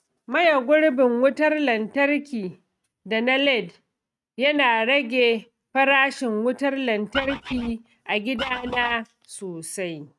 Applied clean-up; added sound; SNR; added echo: neural mask model RNNoise.